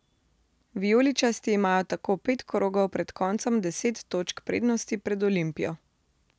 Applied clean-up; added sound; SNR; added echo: none; none; none; none.